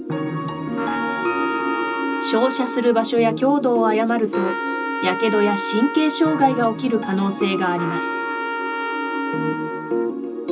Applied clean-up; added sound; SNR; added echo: none; Trumpet; 7 dB; reverberation time 0.2 s.